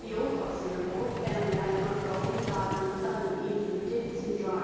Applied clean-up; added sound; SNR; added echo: none; Vehicle; 5 dB; reverberation time 2.2 s.